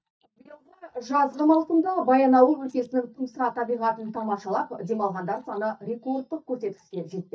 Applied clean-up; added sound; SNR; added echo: neural mask model DeepFilterNet 3.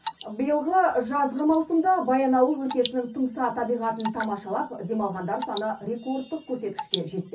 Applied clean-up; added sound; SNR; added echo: none; Drip / Water; 11 dB; reverberation time 0.3 s.